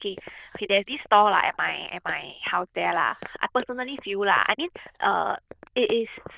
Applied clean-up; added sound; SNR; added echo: neural diffusion model UNIVERSE++.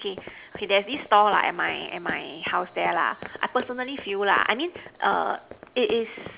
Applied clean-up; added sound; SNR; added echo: none; Run; 16 dB; none.